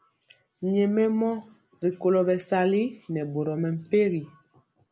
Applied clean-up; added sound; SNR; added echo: none; none; none; none.